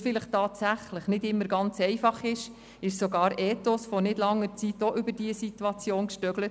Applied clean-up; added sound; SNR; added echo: none; none; none; none.